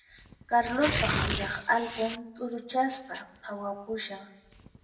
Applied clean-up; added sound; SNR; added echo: none; Tearing; 5 dB; reverberation time 0.8 s.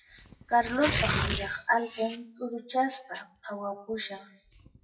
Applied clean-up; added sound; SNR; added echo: classical method WPE with log-MMSE.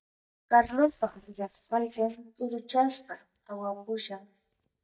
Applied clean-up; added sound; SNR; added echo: neural mask model DeepFilterNet 3.